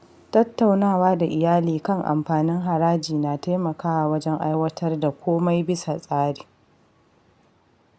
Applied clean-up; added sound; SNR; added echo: none; none; none; none.